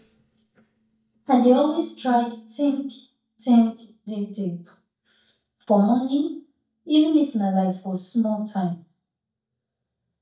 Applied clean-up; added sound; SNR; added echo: neural mask model DeepFilterNet 3.